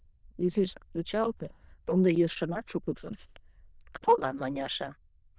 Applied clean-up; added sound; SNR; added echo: neural diffusion model UNIVERSE++.